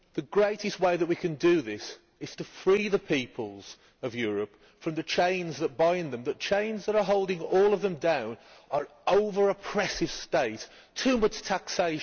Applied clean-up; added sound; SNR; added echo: none; none; none; none.